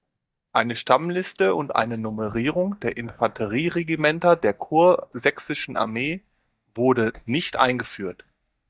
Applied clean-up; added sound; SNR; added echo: neural mask model DeepFilterNet 3.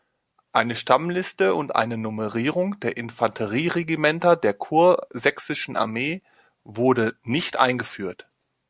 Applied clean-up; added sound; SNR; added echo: none; none; none; none.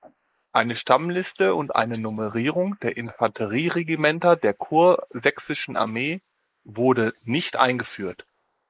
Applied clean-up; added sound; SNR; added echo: neural mask model Resemble Enhance denoiser.